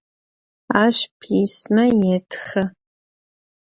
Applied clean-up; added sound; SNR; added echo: none; none; none; none.